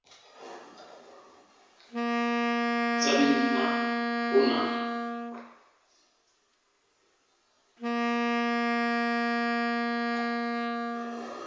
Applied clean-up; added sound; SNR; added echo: none; Wind instrument, woodwind instrument; -5 dB; reverberation time 1.1 s.